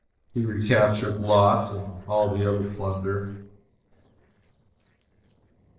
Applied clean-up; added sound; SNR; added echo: neural separator model SepFormer DNS4.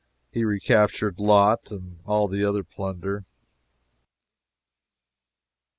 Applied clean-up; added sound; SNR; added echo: none; none; none; none.